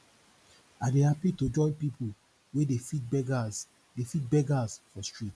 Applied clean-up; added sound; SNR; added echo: none; none; none; none.